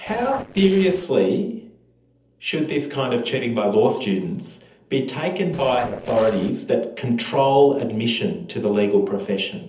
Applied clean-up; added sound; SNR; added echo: neural separator model SepFormer DNS4.